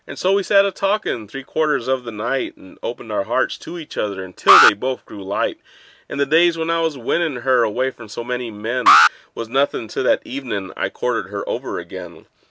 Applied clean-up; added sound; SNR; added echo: none; Alarm; -3 dB; none.